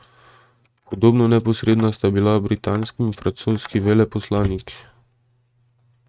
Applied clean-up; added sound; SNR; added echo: neural mask model RNNoise.